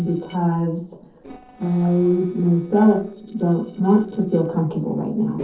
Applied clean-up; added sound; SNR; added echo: neural separator model SepFormer DNS4.